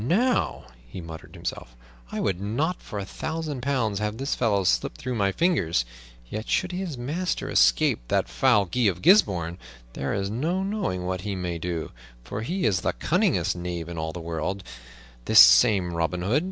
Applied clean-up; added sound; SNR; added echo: none; none; none; none.